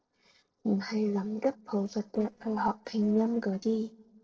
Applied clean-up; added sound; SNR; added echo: neural separator model SepFormer DNS4.